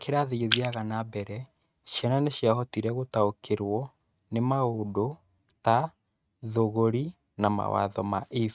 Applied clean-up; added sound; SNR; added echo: neural mask model RNNoise.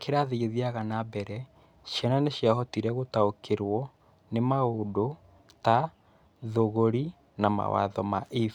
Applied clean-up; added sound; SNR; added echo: none; none; none; none.